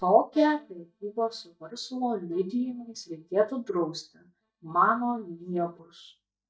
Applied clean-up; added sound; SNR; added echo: neural mask model DeepFilterNet 3.